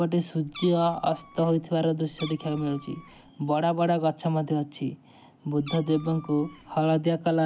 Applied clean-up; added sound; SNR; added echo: none; Meow; 19 dB; none.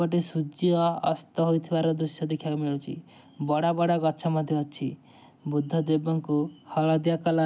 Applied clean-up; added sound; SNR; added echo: none; none; none; none.